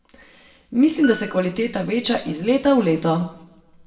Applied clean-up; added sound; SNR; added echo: none; Piano; 16 dB; reverberation time 0.7 s.